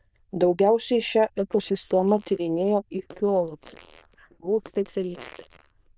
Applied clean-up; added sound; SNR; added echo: neural diffusion model UNIVERSE++.